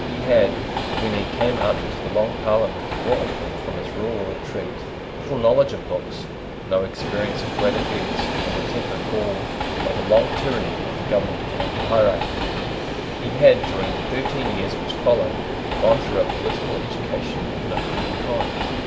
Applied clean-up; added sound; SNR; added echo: none; Train; 2 dB; none.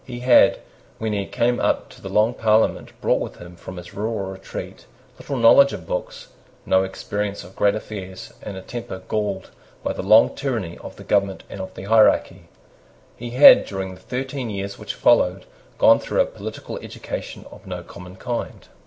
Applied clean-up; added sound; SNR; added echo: none; none; none; none.